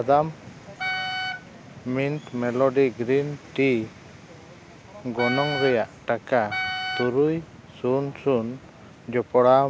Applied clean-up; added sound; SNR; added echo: none; Wind instrument, woodwind instrument; 7 dB; none.